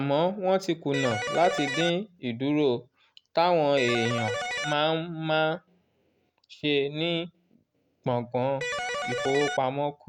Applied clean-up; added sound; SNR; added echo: none; Electric guitar; 3 dB; none.